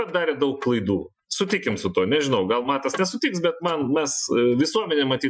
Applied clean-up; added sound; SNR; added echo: classical method Wiener filter.